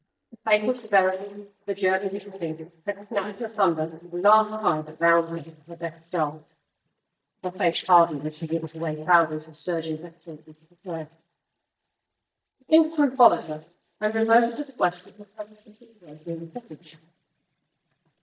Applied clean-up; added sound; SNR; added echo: neural mask model DeepFilterNet 3.